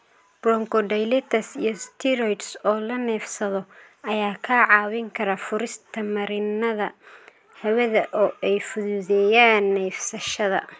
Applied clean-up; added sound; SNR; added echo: none; none; none; none.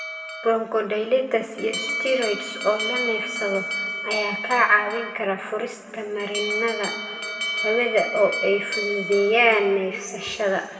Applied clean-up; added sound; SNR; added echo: none; Alarm; 7 dB; reverberation time 2.2 s.